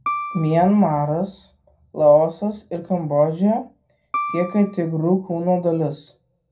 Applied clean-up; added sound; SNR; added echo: none; Piano; 10 dB; reverberation time 0.2 s.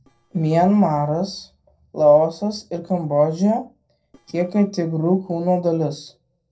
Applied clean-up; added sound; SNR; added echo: neural separator model SepFormer DNS4.